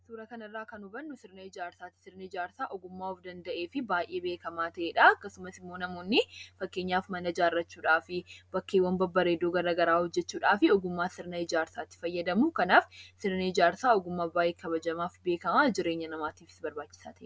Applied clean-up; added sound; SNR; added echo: none; none; none; none.